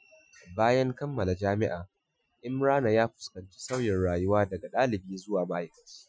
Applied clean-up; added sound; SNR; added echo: classical method Wiener filter.